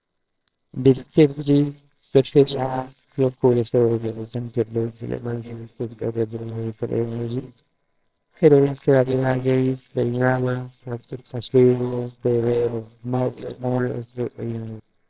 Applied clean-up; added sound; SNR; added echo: neural separator model SepFormer WHAMR!.